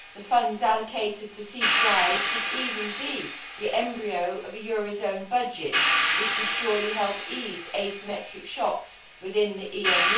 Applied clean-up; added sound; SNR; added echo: none; Hi-hat; -1 dB; reverberation time 0.3 s.